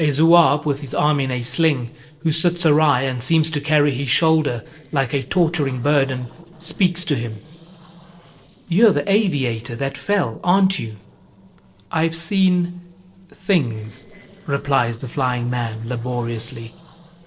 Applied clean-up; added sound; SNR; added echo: neural separator model SepFormer DNS4.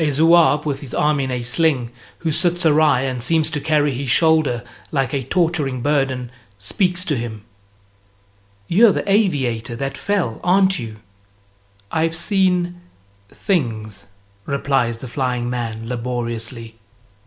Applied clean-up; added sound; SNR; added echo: none; none; none; none.